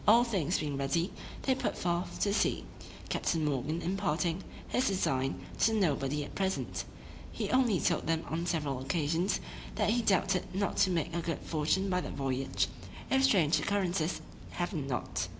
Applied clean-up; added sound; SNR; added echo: none; none; none; none.